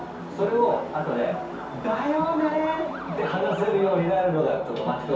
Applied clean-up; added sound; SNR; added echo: none; Truck; 13 dB; reverberation time 0.6 s.